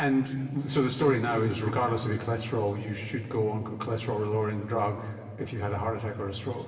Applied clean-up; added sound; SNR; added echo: none; none; none; reverberation time 2.4 s.